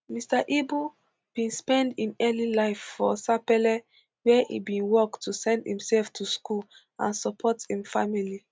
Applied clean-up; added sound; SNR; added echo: none; none; none; none.